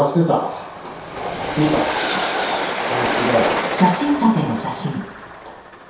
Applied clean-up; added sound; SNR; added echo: none; Train; 3 dB; reverberation time 0.7 s.